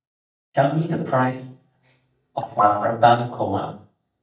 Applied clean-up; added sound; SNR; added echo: neural mask model DeepFilterNet 3.